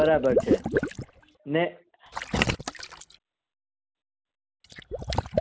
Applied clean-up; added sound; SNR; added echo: none; Water / Liquid; 0 dB; none.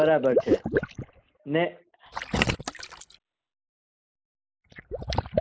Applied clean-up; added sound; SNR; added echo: neural mask model Resemble Enhance denoiser.